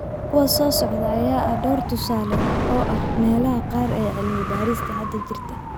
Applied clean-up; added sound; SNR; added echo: none; Explosion + Wind; 1 dB; none.